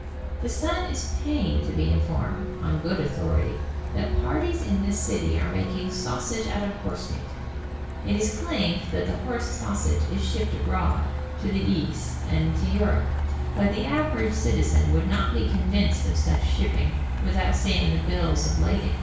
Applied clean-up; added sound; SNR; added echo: none; Truck; 1 dB; reverberation time 0.6 s.